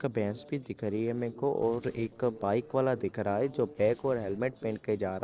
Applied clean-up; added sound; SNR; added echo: neural separator model SepFormer DNS4.